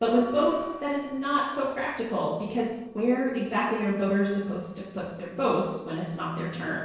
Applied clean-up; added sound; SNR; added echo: neural separator model SepFormer DNS4.